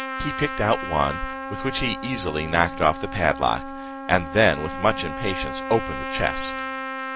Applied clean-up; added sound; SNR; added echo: none; Trumpet; 7 dB; none.